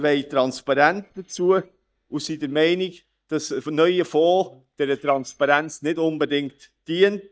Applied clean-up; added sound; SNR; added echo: neural mask model DeepFilterNet 3.